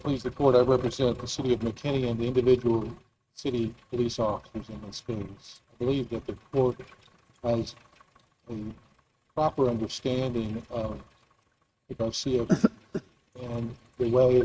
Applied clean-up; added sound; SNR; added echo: neural mask model RNNoise.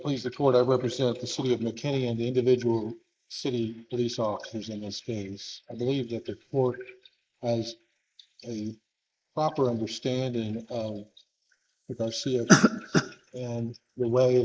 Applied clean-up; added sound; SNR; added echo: neural mask model Resemble Enhance denoiser.